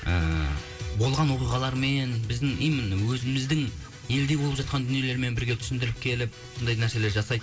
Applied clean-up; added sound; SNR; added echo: none; none; none; reverberation time 2.3 s.